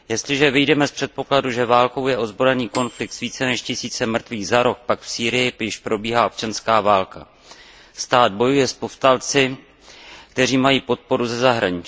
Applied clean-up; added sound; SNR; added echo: none; Microwave oven / Bell; 18 dB; none.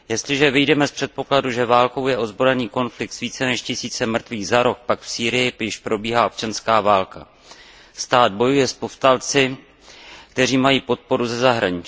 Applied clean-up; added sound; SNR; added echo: none; none; none; none.